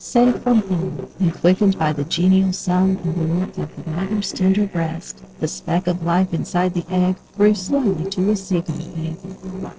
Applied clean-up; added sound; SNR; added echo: neural separator model SepFormer DNS4.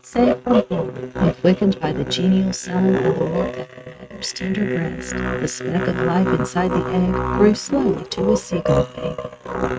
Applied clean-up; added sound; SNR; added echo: neural mask model RNNoise.